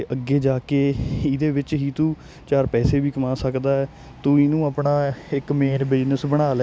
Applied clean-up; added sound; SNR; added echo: none; none; none; none.